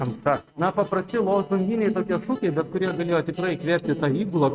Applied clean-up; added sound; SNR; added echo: neural mask model RNNoise.